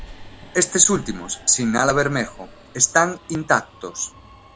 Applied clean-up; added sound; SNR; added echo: none; Subway, metro, underground; 20 dB; none.